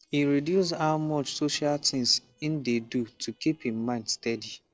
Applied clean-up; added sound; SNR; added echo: neural separator model SepFormer DNS4.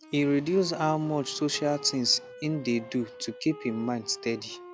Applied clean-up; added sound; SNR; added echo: none; Wind instrument, woodwind instrument; 17 dB; none.